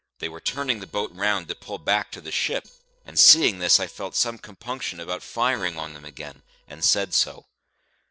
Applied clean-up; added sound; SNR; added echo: neural separator model SepFormer DNS4.